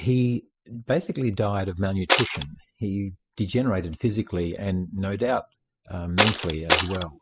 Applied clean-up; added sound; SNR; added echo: classical method spectral subtraction.